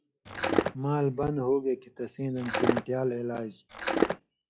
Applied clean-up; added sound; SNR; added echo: classical method log-MMSE.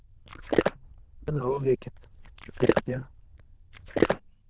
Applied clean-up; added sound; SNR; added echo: neural diffusion model UNIVERSE++.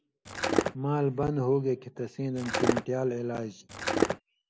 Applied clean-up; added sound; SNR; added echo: none; Skateboard; -3 dB; none.